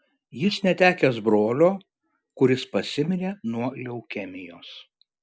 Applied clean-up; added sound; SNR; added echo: none; none; none; none.